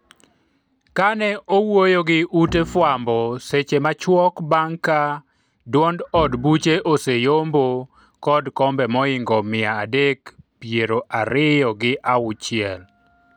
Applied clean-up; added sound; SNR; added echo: none; Bowed string instrument; 17 dB; none.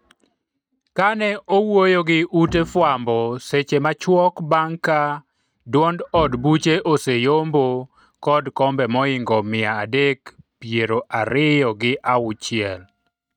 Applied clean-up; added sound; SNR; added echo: neural mask model RNNoise.